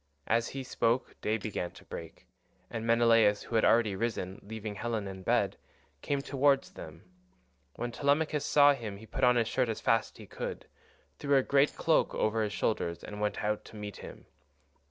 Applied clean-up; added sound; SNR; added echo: neural separator model SepFormer DNS4.